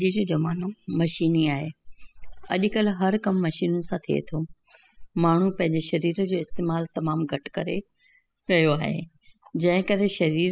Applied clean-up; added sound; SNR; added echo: classical method spectral subtraction.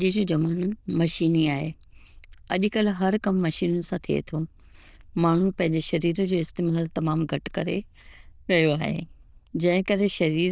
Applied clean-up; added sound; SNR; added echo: neural diffusion model UNIVERSE++.